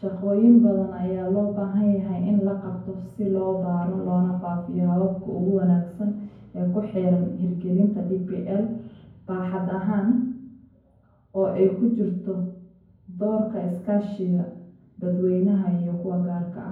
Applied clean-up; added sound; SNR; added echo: none; none; none; reverberation time 0.9 s.